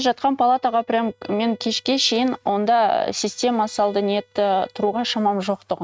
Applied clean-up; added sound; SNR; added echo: neural mask model RNNoise.